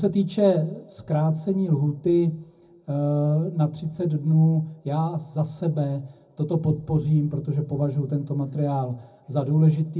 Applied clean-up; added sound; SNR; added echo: none; none; none; reverberation time 0.4 s.